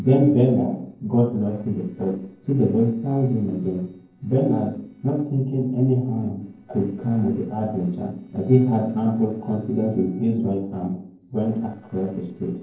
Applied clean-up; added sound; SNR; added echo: neural separator model SepFormer DNS4.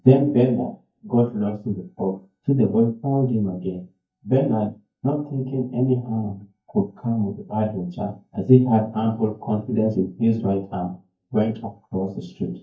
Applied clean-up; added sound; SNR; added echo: neural mask model DeepFilterNet 3.